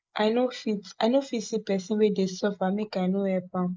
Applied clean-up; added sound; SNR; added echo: neural mask model Resemble Enhance denoiser.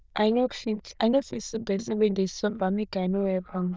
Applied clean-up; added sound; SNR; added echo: neural diffusion model UNIVERSE++.